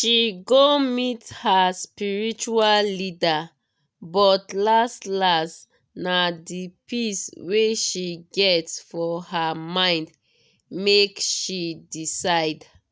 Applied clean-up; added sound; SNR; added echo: neural mask model RNNoise.